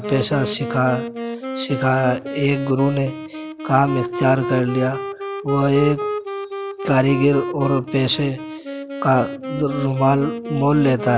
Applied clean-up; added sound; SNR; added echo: none; Wind instrument, woodwind instrument; 7 dB; none.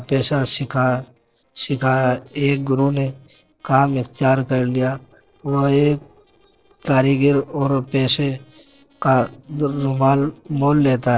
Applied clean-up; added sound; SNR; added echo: neural separator model SepFormer DNS4.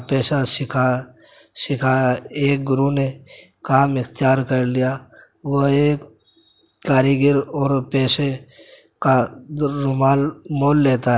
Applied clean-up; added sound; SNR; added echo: none; none; none; none.